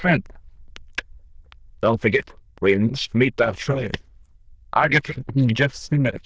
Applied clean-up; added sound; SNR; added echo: neural diffusion model UNIVERSE++.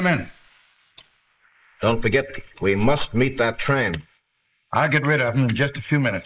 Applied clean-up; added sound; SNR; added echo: neural mask model Resemble Enhance denoiser.